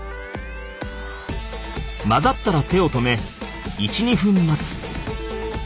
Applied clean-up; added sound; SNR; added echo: none; none; none; none.